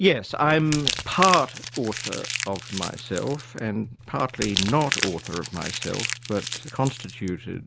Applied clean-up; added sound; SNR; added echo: none; Crumpling, crinkling; 6 dB; none.